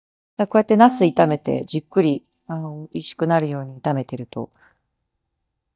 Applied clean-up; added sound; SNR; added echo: neural mask model DeepFilterNet 3.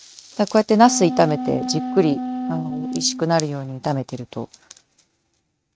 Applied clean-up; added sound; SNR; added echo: neural mask model RNNoise.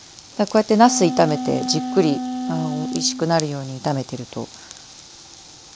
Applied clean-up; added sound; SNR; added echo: none; Wind instrument, woodwind instrument; 6 dB; none.